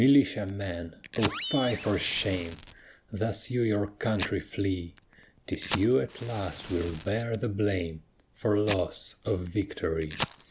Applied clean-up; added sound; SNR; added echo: none; Animal + Fire; 10 dB; none.